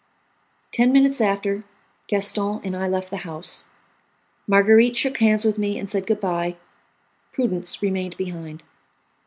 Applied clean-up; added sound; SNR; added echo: none; none; none; none.